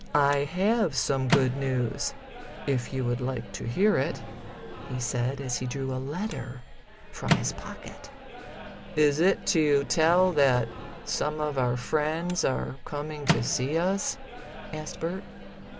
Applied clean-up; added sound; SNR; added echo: none; Microwave oven; 9 dB; none.